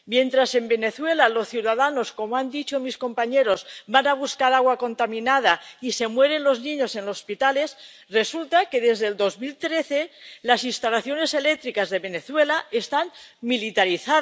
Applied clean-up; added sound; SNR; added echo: none; none; none; none.